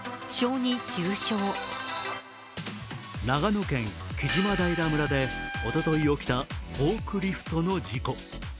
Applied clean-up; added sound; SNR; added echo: none; Trumpet; 11 dB; none.